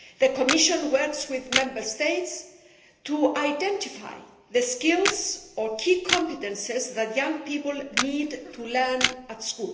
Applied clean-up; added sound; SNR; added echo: none; Camera; 5 dB; reverberation time 0.8 s.